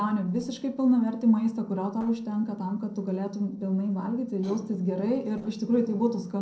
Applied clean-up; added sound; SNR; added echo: neural separator model SepFormer DNS4.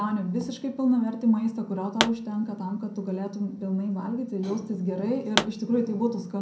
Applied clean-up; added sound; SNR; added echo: none; Explosion; 3 dB; reverberation time 0.6 s.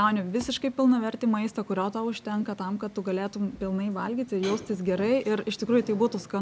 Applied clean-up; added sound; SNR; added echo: none; none; none; none.